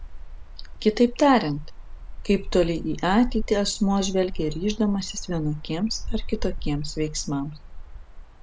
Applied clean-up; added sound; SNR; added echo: none; Cricket; 7 dB; none.